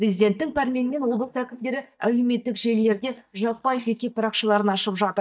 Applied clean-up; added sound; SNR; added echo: neural mask model DeepFilterNet 3.